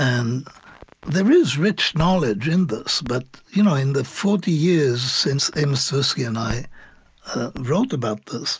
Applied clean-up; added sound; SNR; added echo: none; Crackle; 19 dB; none.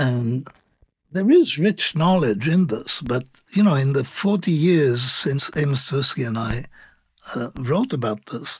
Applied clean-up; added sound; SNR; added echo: neural mask model DeepFilterNet 3.